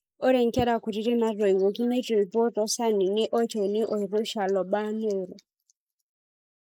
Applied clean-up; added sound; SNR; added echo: neural mask model Resemble Enhance denoiser.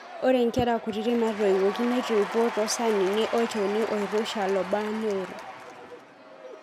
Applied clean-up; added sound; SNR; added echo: none; Applause / Crowd / Cheering; 10 dB; none.